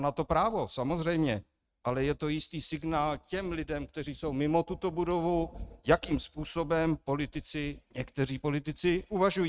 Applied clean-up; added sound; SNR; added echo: neural mask model RNNoise.